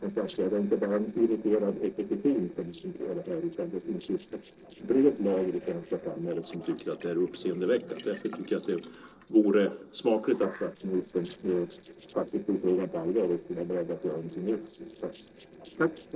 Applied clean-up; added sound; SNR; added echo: neural separator model SepFormer DNS4.